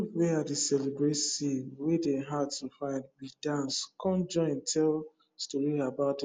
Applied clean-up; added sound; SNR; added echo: none; none; none; none.